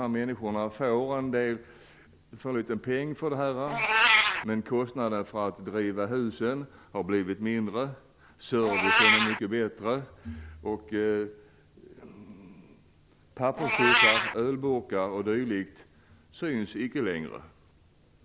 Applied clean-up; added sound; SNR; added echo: none; Meow; 1 dB; none.